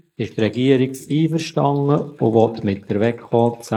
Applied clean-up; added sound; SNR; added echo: neural mask model Resemble Enhance denoiser.